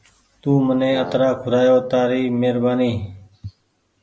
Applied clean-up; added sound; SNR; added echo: none; Brass instrument; 13 dB; none.